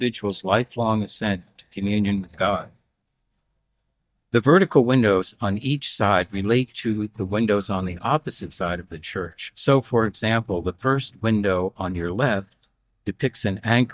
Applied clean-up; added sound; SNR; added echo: neural mask model DeepFilterNet 3.